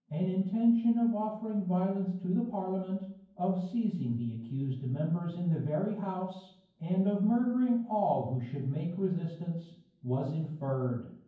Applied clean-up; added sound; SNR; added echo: none; none; none; reverberation time 0.9 s.